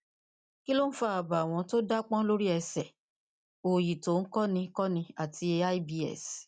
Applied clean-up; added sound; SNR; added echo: none; none; none; none.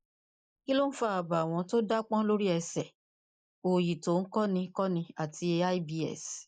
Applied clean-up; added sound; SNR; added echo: neural mask model Resemble Enhance denoiser.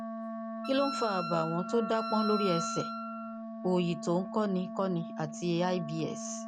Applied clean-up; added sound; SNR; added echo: none; Wind instrument, woodwind instrument + Wind instrument, woodwind instrument; 5 dB; none.